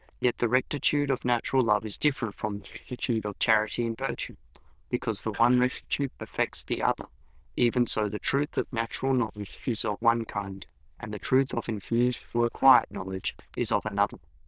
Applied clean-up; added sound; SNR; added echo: neural diffusion model UNIVERSE++.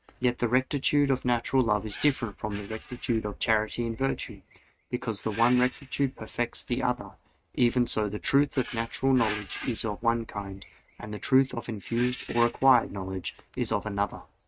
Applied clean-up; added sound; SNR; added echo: neural mask model RNNoise.